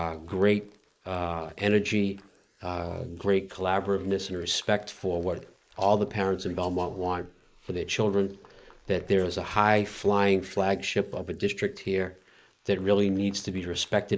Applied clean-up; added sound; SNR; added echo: neural mask model Resemble Enhance denoiser.